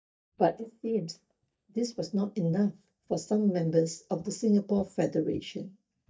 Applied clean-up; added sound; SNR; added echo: neural mask model DeepFilterNet 3.